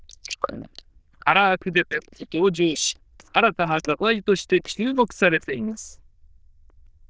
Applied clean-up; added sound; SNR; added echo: neural diffusion model UNIVERSE++.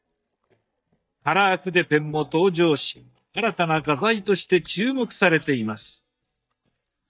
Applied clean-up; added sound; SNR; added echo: neural mask model DeepFilterNet 3.